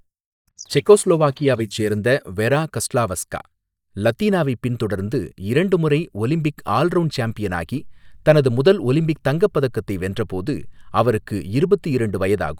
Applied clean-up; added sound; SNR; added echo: neural mask model DeepFilterNet 3.